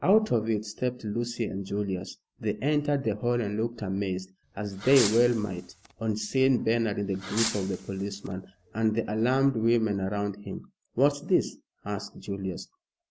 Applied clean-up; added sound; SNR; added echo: none; Fireworks; 11 dB; none.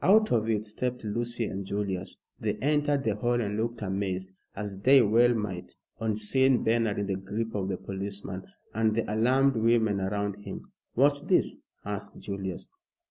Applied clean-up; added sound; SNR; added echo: none; none; none; none.